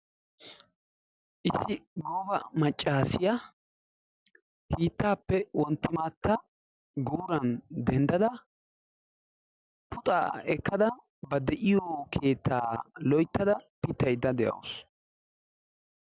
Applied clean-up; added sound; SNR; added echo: none; none; none; none.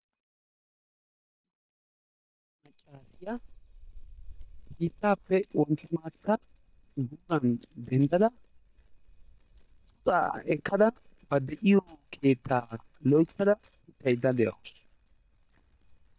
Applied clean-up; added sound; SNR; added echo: neural mask model DeepFilterNet 3.